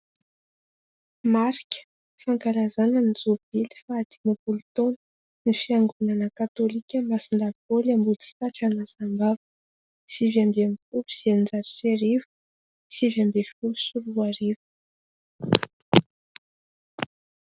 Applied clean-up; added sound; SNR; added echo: none; none; none; none.